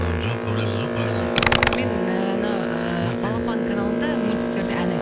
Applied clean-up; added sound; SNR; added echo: none; Computer keyboard + Boat, Water vehicle; -4 dB; none.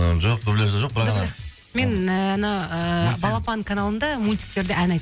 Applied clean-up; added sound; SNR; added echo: none; none; none; none.